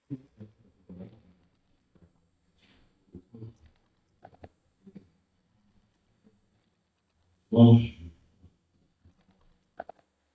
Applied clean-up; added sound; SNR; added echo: neural mask model DeepFilterNet 3.